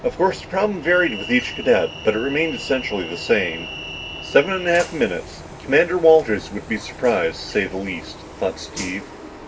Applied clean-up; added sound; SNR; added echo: none; Train; 13 dB; reverberation time 0.2 s.